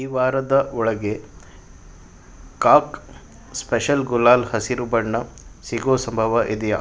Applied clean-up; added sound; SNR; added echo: none; none; none; none.